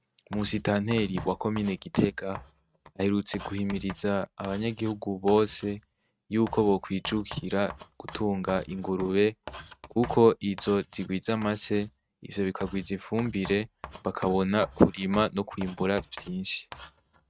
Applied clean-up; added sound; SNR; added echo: neural mask model RNNoise.